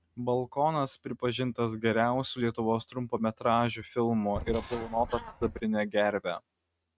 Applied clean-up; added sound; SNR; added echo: neural mask model RNNoise.